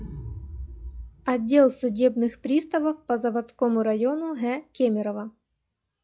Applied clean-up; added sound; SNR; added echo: classical method log-MMSE.